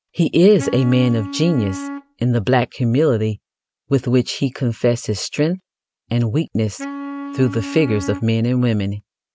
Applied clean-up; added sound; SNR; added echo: none; Wind instrument, woodwind instrument; 12 dB; none.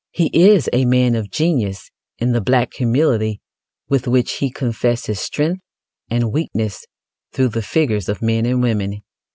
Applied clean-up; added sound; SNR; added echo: none; none; none; none.